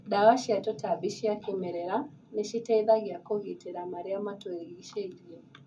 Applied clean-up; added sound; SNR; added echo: none; none; none; reverberation time 0.3 s.